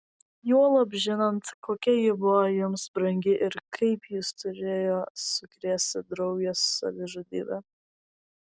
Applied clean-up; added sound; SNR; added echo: none; none; none; none.